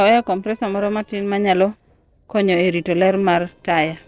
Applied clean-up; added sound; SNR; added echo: neural separator model SepFormer DNS4.